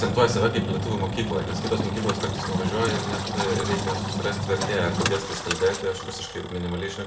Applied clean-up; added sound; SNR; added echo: none; Engine; 2 dB; reverberation time 0.5 s.